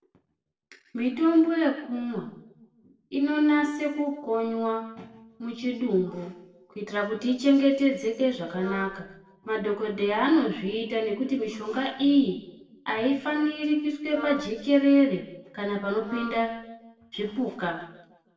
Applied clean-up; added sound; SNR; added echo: neural separator model SepFormer DNS4.